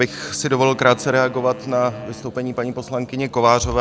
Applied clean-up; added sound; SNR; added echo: none; Gong + Wind instrument, woodwind instrument; 19 dB; none.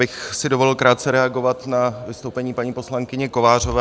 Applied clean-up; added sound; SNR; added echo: none; none; none; none.